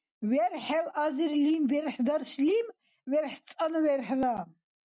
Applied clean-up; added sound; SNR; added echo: none; none; none; none.